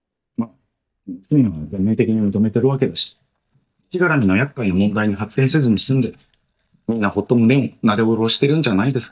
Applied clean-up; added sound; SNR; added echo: neural mask model DeepFilterNet 3.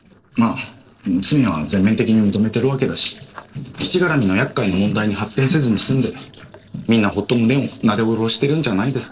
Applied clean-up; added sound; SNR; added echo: neural separator model SepFormer DNS4.